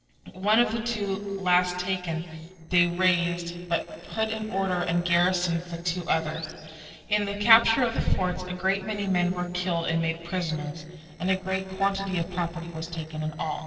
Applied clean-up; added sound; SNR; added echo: neural separator model SepFormer DNS4.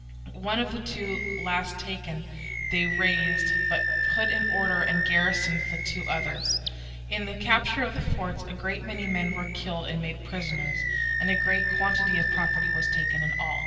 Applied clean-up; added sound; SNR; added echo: none; Animal; -1 dB; reverberation time 2.4 s.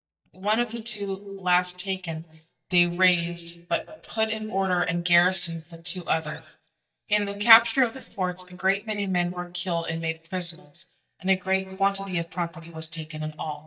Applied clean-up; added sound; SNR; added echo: neural mask model DeepFilterNet 3.